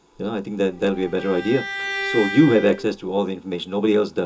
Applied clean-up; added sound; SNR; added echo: none; Bowed string instrument; 10 dB; reverberation time 0.2 s.